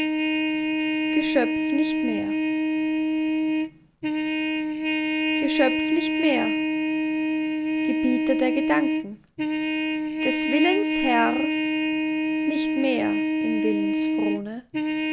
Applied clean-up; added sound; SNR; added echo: none; Trumpet; -5 dB; none.